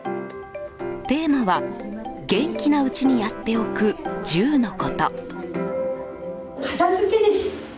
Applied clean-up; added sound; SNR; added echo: none; none; none; none.